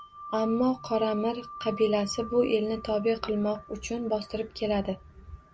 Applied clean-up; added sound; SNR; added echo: none; Wind chime; 17 dB; none.